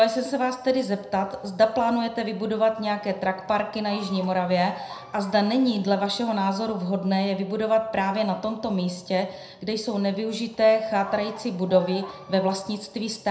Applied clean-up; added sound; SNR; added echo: none; Bird vocalization, bird call, bird song; 18 dB; reverberation time 0.5 s.